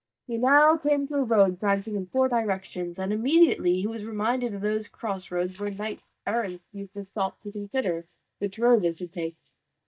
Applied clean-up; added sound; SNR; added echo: neural mask model DeepFilterNet 3.